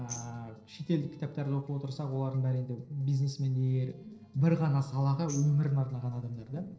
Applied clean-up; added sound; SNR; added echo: neural separator model SepFormer DNS4.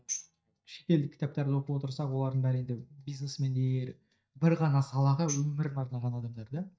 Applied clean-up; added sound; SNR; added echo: neural mask model DeepFilterNet 3.